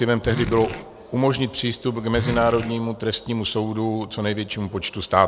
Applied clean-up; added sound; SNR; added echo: none; Zipper (clothing); 9 dB; none.